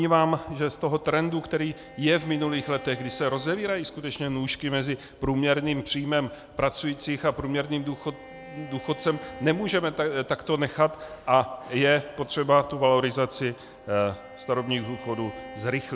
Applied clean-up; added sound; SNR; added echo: none; Bowed string instrument; 20 dB; none.